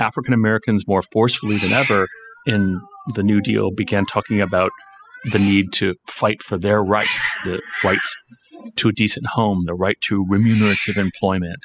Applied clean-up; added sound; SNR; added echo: classical method spectral subtraction.